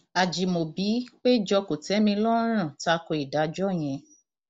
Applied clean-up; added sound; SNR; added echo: none; none; none; none.